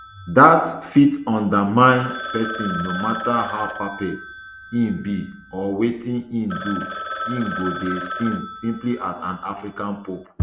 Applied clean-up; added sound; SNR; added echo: none; Telephone; 11 dB; none.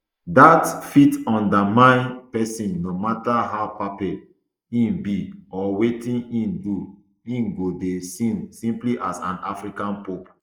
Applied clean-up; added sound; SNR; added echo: neural mask model Resemble Enhance denoiser.